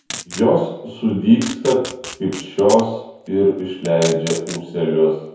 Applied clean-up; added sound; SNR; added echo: none; Packing tape, duct tape; 16 dB; reverberation time 0.9 s.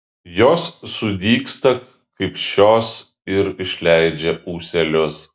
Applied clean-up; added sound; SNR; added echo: none; none; none; none.